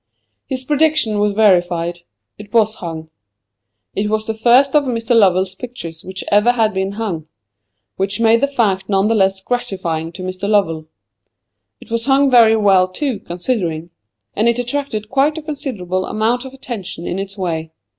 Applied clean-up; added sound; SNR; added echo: none; none; none; none.